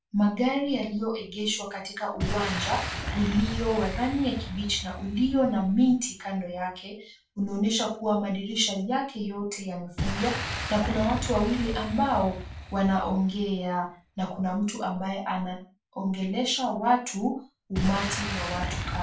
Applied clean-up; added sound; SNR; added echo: none; Boom; 8 dB; reverberation time 0.3 s.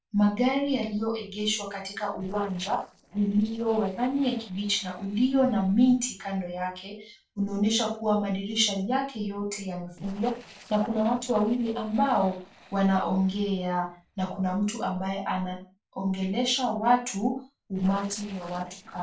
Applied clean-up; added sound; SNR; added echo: neural separator model SepFormer DNS4.